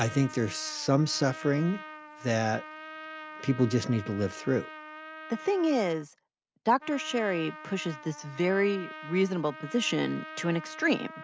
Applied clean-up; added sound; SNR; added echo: none; Trumpet; 14 dB; none.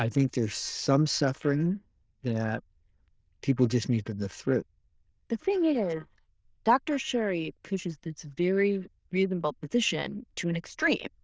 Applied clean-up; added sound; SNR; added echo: neural diffusion model UNIVERSE++.